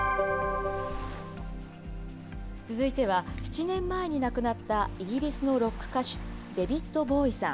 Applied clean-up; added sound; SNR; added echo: none; Waves, surf; 19 dB; none.